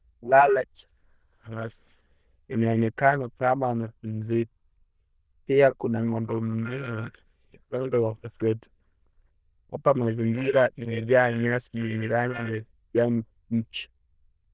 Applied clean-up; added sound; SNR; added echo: neural diffusion model UNIVERSE++.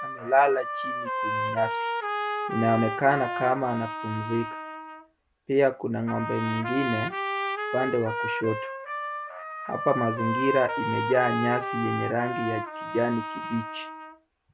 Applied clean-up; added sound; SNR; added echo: none; Trumpet; 4 dB; none.